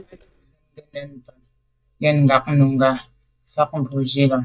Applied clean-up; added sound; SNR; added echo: neural mask model DeepFilterNet 3.